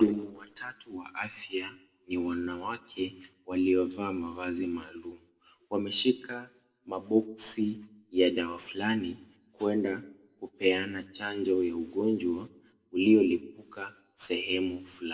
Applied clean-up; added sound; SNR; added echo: none; none; none; reverberation time 0.5 s.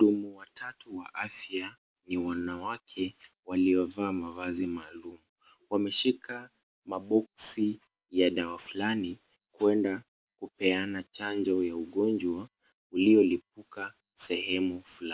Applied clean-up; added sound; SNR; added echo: none; none; none; none.